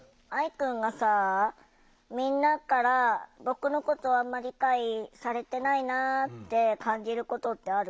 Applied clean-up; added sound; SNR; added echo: none; none; none; none.